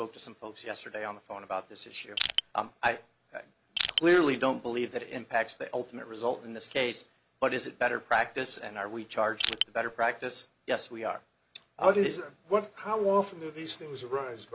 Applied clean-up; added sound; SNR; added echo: none; Crushing; 1 dB; none.